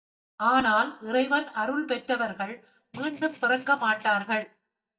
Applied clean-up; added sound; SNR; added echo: neural mask model DeepFilterNet 3.